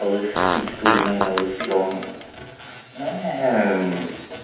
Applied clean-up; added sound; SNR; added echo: none; Fart; 1 dB; reverberation time 0.9 s.